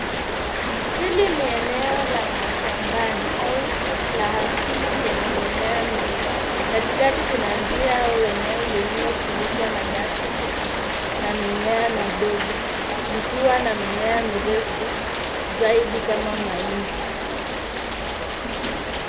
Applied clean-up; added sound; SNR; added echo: none; Rain; -2 dB; none.